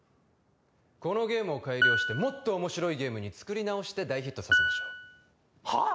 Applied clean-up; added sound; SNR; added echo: none; Piano; -3 dB; none.